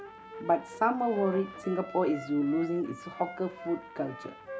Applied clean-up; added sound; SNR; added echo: none; Trumpet + Wind instrument, woodwind instrument; 13 dB; none.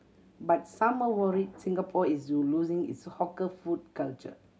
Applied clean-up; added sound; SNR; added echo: none; none; none; none.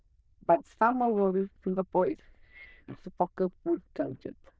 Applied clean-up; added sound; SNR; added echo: neural diffusion model UNIVERSE++.